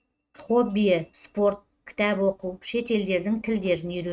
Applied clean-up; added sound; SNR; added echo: neural mask model RNNoise.